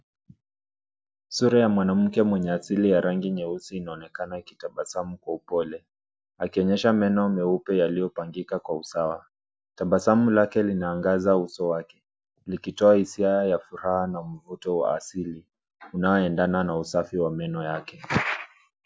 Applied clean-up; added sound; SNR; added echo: none; none; none; none.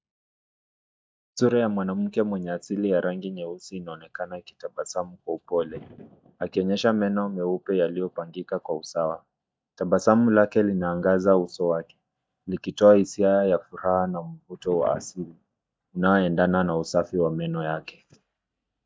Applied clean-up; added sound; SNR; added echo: neural mask model DeepFilterNet 3.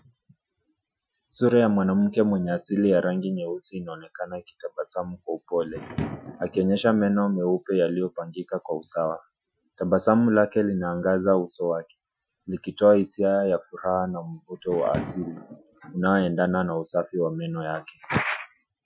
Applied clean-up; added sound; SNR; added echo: classical method Wiener filter.